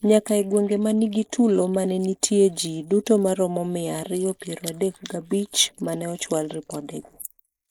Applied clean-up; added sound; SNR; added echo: neural mask model Resemble Enhance denoiser.